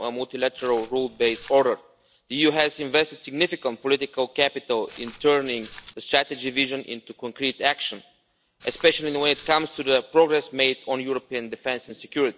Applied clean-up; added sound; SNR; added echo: none; Walk, footsteps; 19 dB; none.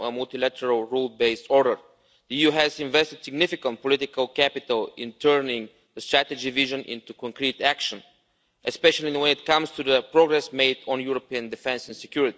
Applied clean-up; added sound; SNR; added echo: none; none; none; none.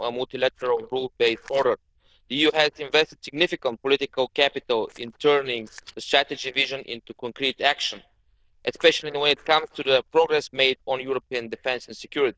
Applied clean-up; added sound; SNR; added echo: neural diffusion model UNIVERSE++.